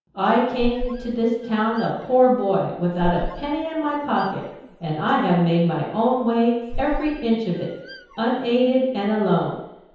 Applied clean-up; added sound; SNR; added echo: none; Squeak; 11 dB; reverberation time 0.9 s.